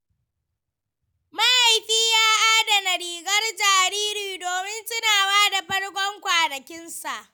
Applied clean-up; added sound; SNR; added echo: none; none; none; none.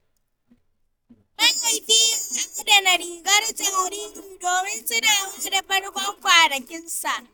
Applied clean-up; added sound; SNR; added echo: neural mask model DeepFilterNet 3.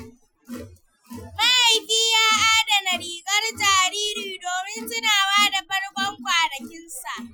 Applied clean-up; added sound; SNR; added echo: classical method Wiener filter.